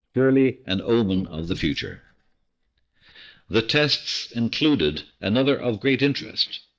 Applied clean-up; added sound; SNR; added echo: neural mask model DeepFilterNet 3.